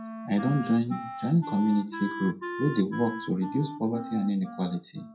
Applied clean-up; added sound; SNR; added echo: classical method WPE with log-MMSE.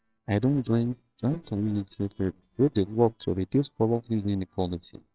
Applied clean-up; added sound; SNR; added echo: neural separator model SepFormer WHAMR!.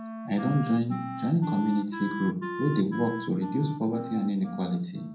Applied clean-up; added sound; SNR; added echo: none; Wind instrument, woodwind instrument; 9 dB; reverberation time 0.5 s.